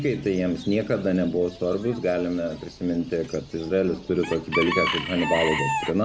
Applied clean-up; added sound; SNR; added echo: none; Bird / Chicken, rooster; 7 dB; none.